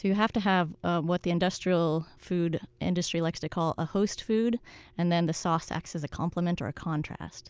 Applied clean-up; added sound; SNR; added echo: none; none; none; none.